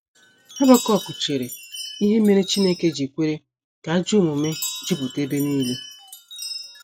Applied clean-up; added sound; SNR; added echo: classical method log-MMSE.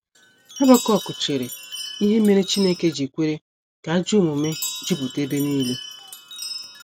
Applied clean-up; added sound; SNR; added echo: none; Chime; 12 dB; none.